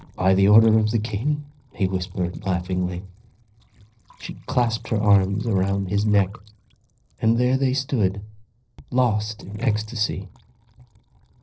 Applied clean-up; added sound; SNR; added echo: neural separator model SepFormer DNS4.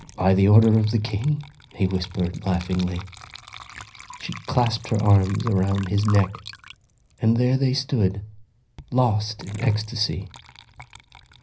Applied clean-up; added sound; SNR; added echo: none; Water / Liquid; 20 dB; reverberation time 0.4 s.